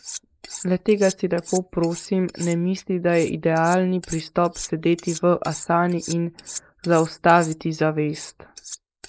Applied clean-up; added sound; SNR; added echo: neural mask model Resemble Enhance denoiser.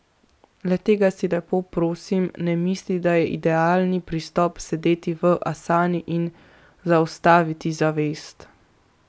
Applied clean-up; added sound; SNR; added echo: none; none; none; none.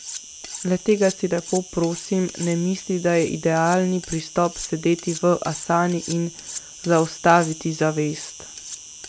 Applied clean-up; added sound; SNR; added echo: none; Insect + Cutlery, silverware; 14 dB; none.